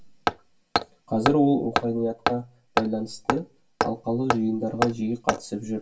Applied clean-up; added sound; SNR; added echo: none; Hammer; 3 dB; reverberation time 0.2 s.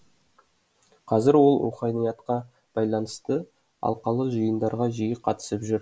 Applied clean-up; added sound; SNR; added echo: none; none; none; none.